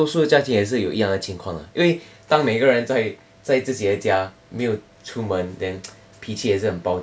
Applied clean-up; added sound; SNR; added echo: none; none; none; none.